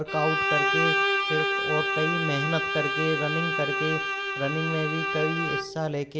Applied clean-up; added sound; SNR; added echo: none; Bowed string instrument; -2 dB; none.